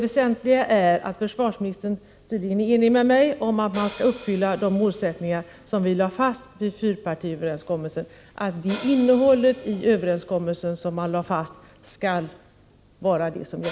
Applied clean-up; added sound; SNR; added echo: none; Hi-hat; 19 dB; none.